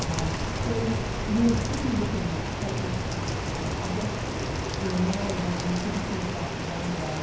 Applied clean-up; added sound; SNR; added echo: none; Rain; -1 dB; reverberation time 0.9 s.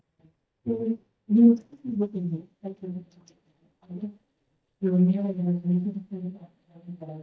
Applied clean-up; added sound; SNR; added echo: neural mask model DeepFilterNet 3.